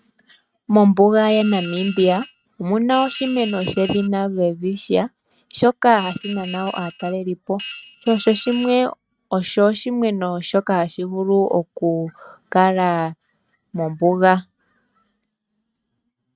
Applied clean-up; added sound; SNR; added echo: neural mask model RNNoise.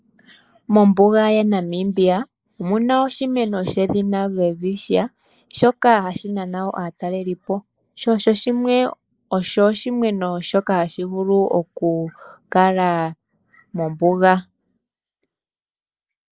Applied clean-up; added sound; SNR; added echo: neural mask model Resemble Enhance denoiser.